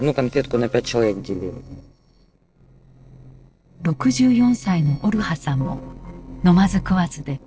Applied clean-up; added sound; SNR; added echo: neural separator model SepFormer DNS4.